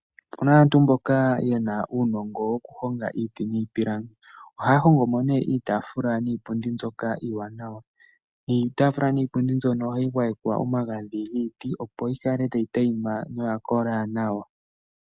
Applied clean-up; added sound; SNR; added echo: none; none; none; none.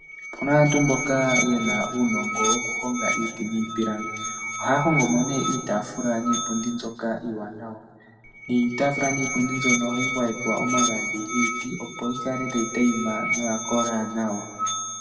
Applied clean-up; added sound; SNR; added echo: none; Musical instrument; 4 dB; reverberation time 1.6 s.